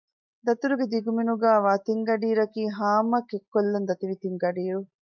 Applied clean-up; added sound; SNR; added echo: none; none; none; none.